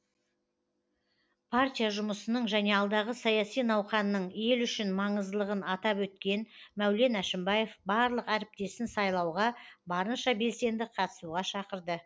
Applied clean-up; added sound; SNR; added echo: none; none; none; none.